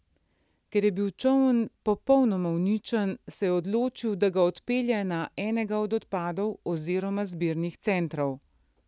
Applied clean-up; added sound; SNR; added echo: none; none; none; none.